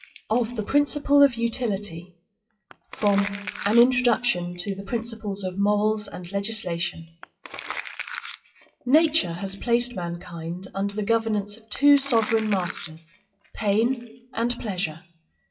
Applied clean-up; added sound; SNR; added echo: classical method WPE with log-MMSE.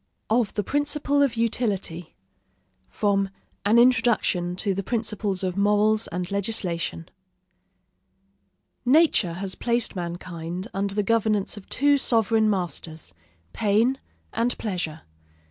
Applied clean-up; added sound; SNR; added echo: none; none; none; none.